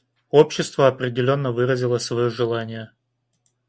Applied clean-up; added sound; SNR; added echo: none; none; none; none.